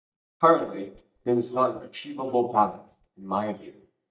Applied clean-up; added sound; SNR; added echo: neural mask model DeepFilterNet 3.